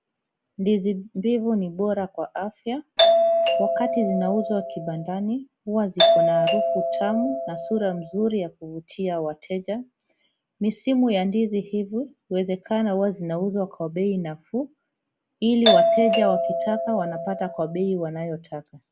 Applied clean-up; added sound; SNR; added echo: none; Doorbell; -4 dB; none.